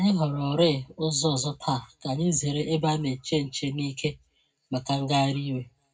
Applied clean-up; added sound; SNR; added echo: none; none; none; reverberation time 0.3 s.